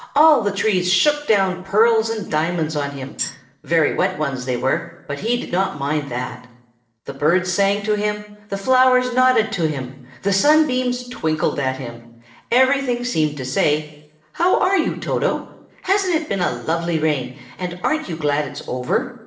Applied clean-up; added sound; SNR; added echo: neural separator model SepFormer DNS4.